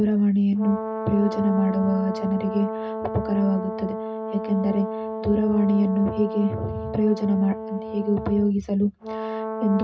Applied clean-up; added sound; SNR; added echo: none; Brass instrument; 7 dB; reverberation time 0.4 s.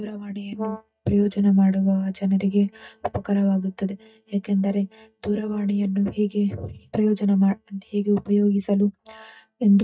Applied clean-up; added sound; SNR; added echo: neural mask model DeepFilterNet 3.